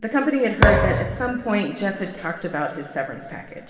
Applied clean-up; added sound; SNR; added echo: none; Thump, thud; -4 dB; reverberation time 2.1 s.